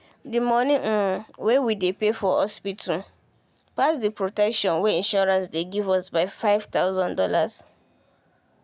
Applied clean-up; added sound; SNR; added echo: none; none; none; none.